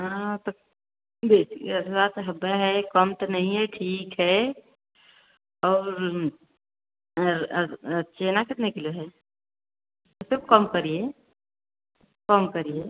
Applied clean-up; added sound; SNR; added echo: none; none; none; none.